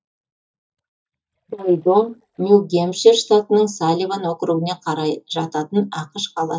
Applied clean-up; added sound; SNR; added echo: neural mask model DeepFilterNet 3.